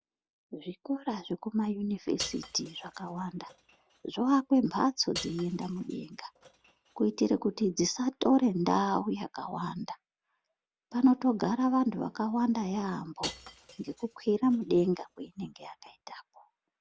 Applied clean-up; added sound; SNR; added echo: none; Shatter / Crushing; 17 dB; none.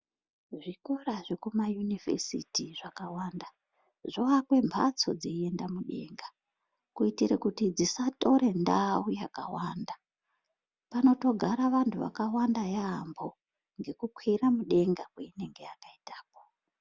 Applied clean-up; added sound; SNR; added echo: none; none; none; none.